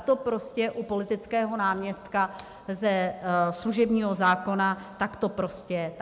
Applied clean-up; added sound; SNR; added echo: none; none; none; none.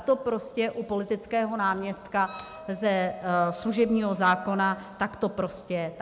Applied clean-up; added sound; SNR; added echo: none; Wind instrument, woodwind instrument; 19 dB; none.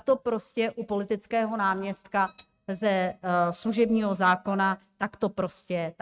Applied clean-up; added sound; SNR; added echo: neural mask model RNNoise.